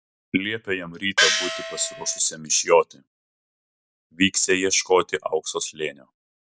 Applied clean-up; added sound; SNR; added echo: none; Gong; -1 dB; none.